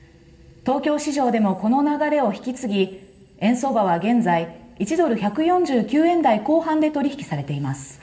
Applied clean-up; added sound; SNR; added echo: none; none; none; reverberation time 1.2 s.